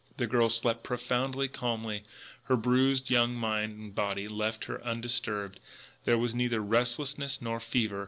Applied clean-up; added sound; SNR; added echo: none; none; none; none.